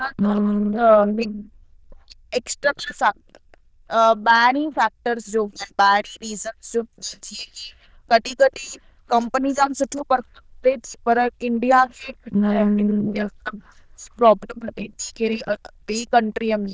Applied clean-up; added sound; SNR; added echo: neural diffusion model UNIVERSE++.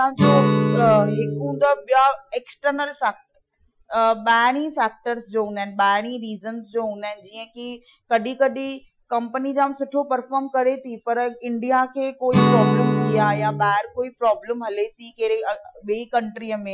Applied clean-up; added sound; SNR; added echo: classical method Wiener filter.